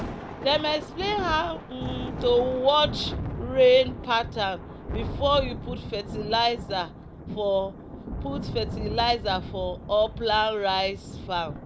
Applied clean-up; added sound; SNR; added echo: none; Thunder; 9 dB; none.